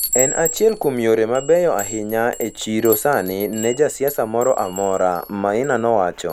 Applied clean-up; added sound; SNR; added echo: none; Chime; 11 dB; none.